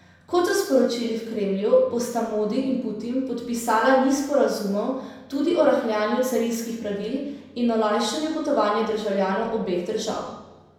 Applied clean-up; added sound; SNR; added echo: none; none; none; reverberation time 0.9 s.